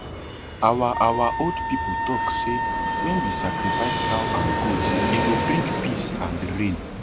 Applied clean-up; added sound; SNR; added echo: none; Fixed-wing aircraft, airplane + Wind instrument, woodwind instrument; -1 dB; none.